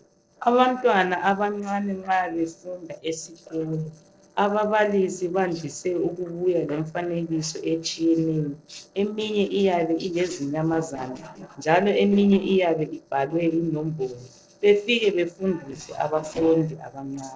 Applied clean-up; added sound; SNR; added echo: neural separator model SepFormer DNS4.